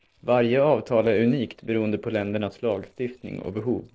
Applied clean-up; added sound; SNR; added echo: neural separator model SepFormer DNS4.